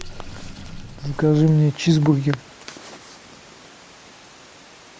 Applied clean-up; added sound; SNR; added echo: none; Sink (filling or washing) / Water; 17 dB; none.